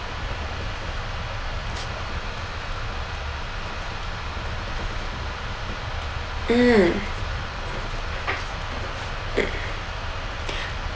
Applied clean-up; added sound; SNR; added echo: none; Breathing; 15 dB; none.